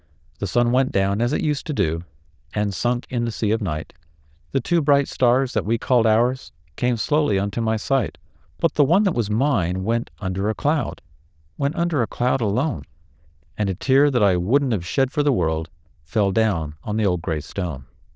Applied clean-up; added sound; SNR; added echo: neural diffusion model UNIVERSE++.